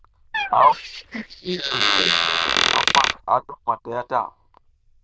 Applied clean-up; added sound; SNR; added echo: neural diffusion model UNIVERSE++.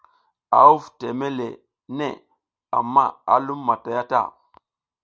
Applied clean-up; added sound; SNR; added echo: none; none; none; none.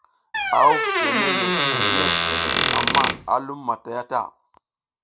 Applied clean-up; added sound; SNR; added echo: none; Squeak; -4 dB; none.